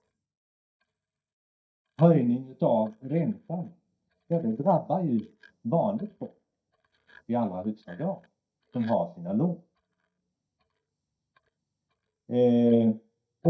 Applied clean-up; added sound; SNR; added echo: neural mask model DeepFilterNet 3.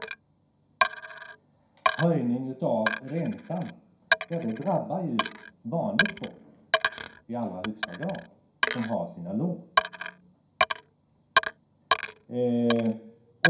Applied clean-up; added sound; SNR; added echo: none; Coin (dropping); -1 dB; reverberation time 0.5 s.